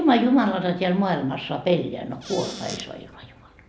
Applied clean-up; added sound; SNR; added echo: none; Squeak / Cupboard open or close; 14 dB; none.